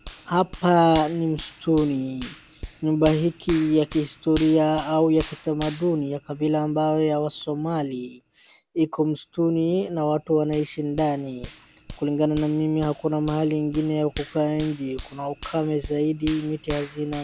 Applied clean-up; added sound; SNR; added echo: none; Hands; 13 dB; none.